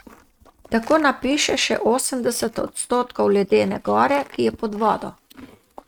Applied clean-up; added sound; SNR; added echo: neural mask model RNNoise.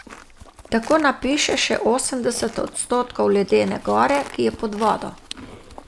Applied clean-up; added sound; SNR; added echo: none; Livestock, farm animals, working animals; 18 dB; none.